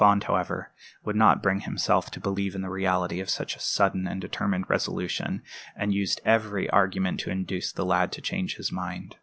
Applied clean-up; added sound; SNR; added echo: none; none; none; none.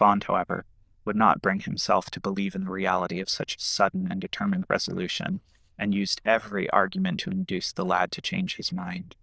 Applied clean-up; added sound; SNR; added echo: neural diffusion model UNIVERSE++.